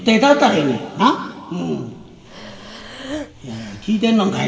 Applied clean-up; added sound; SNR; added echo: none; Breathing; 16 dB; reverberation time 1.7 s.